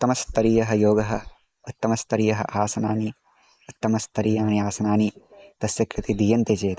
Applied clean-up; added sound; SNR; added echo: neural mask model Resemble Enhance denoiser.